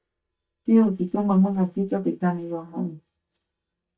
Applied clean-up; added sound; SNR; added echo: neural mask model DeepFilterNet 3.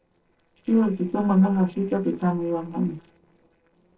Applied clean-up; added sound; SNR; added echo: neural separator model SepFormer DNS4.